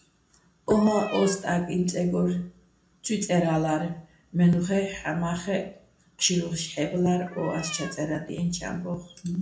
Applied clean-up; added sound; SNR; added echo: none; Cat; 14 dB; reverberation time 0.3 s.